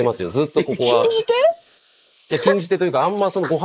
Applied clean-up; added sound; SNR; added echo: neural mask model Resemble Enhance denoiser.